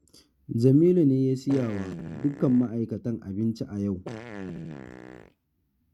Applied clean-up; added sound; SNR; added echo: neural mask model RNNoise.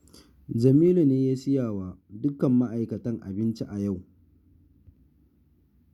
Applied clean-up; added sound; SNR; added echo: none; none; none; none.